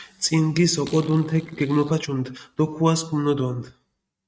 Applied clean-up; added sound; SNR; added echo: neural mask model RNNoise.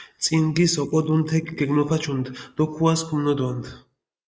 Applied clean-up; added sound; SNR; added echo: neural mask model Resemble Enhance denoiser.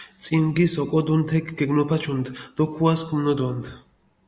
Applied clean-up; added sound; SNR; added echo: none; none; none; none.